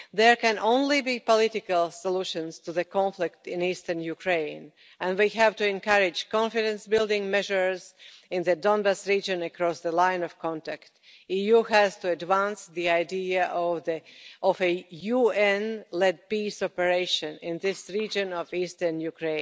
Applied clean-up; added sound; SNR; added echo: none; none; none; none.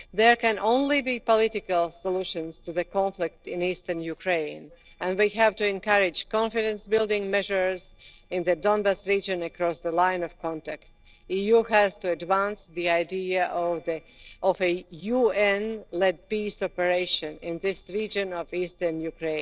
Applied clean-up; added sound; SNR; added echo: neural separator model SepFormer DNS4.